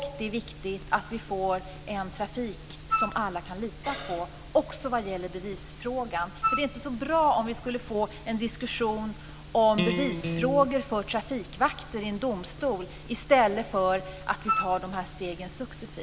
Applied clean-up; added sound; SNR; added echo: none; Wind instrument, woodwind instrument + Electric guitar; 2 dB; none.